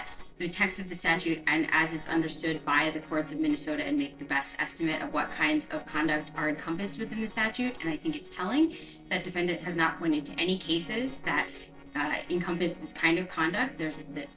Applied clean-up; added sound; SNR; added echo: neural separator model SepFormer DNS4.